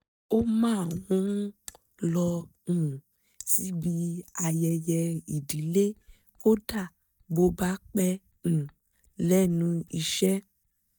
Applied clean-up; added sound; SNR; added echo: neural mask model DeepFilterNet 3.